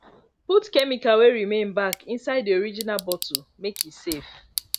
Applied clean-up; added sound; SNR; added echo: none; Tick / Bicycle; 13 dB; none.